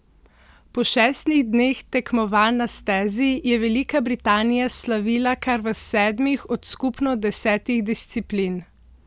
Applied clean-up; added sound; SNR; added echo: none; none; none; none.